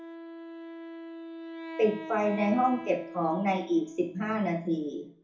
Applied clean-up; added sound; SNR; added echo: none; Wind instrument, woodwind instrument; 12 dB; reverberation time 0.5 s.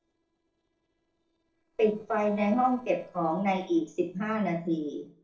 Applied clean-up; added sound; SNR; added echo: neural separator model SepFormer DNS4.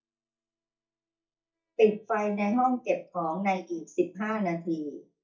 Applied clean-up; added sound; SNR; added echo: neural mask model DeepFilterNet 3.